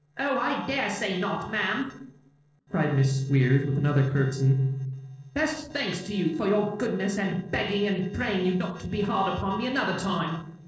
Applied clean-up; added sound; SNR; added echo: neural separator model SepFormer DNS4.